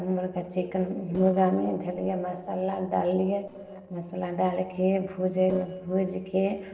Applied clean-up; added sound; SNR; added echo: neural separator model SepFormer DNS4.